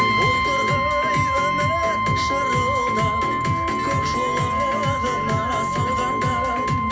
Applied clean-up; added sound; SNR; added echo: none; Brass instrument; -3 dB; reverberation time 0.3 s.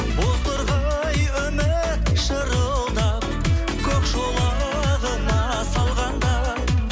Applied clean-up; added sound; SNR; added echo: none; none; none; none.